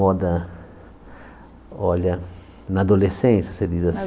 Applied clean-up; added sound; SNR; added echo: none; none; none; none.